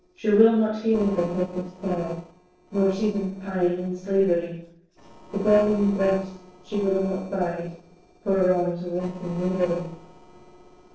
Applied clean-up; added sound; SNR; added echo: neural separator model SepFormer DNS4.